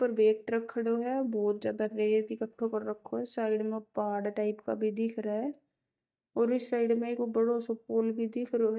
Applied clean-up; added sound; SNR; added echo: neural mask model DeepFilterNet 3.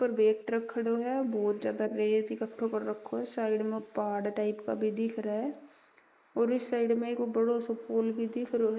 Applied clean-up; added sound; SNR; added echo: neural mask model Resemble Enhance denoiser.